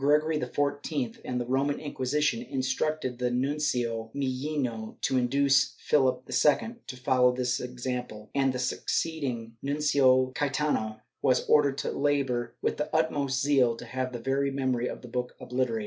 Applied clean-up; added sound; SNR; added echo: none; none; none; none.